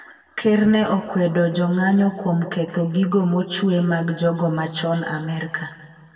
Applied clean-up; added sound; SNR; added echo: none; none; none; reverberation time 1.4 s.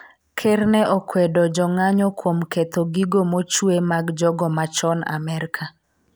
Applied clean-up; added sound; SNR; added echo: none; none; none; none.